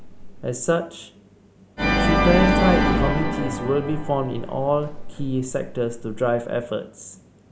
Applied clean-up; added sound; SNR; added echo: none; Organ; 0 dB; none.